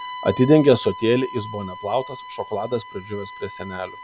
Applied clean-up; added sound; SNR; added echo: none; Bowed string instrument; 14 dB; none.